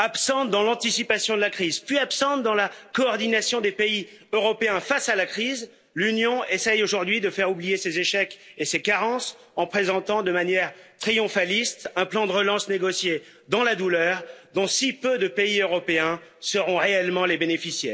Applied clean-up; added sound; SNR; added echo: none; none; none; none.